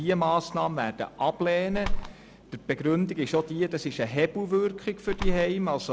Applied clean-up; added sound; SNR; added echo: none; Bird; -2 dB; none.